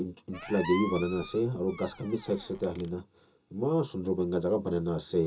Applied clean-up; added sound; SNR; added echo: none; Squeak; 10 dB; reverberation time 0.2 s.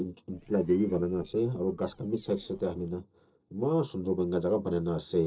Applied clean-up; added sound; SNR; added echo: neural separator model SepFormer DNS4.